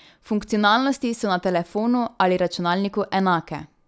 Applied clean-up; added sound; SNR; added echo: none; none; none; none.